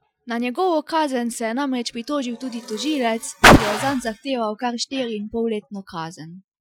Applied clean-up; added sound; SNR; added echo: classical method Wiener filter.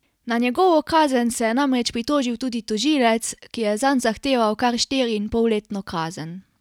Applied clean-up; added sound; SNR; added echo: none; none; none; none.